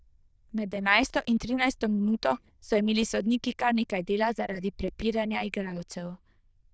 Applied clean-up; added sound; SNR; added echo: neural diffusion model UNIVERSE++.